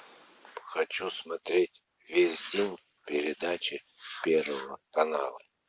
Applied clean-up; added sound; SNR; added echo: none; none; none; none.